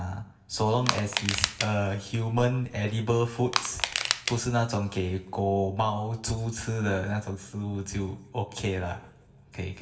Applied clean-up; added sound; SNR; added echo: none; Crushing; 2 dB; reverberation time 0.6 s.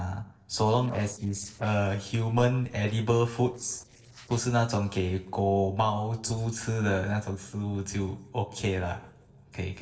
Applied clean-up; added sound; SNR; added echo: neural separator model SepFormer DNS4.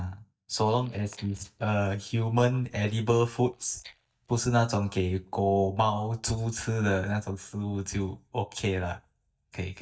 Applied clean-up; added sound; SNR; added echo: neural mask model DeepFilterNet 3.